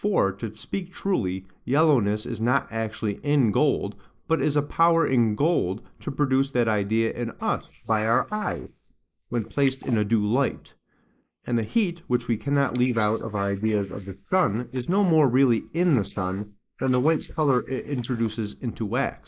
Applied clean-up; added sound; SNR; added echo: neural mask model Resemble Enhance denoiser.